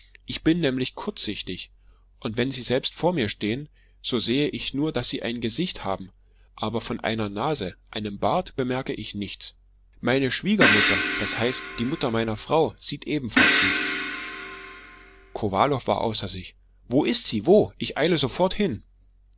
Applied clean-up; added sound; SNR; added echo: none; Crash cymbal; -2 dB; none.